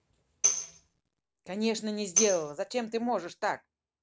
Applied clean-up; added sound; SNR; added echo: none; Tambourine; 1 dB; none.